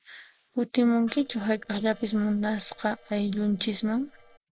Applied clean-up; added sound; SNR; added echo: neural separator model SepFormer DNS4.